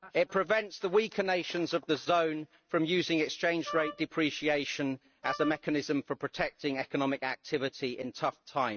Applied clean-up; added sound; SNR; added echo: neural mask model RNNoise.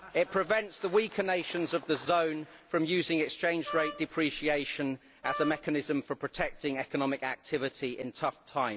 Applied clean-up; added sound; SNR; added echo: none; Wind instrument, woodwind instrument; 9 dB; none.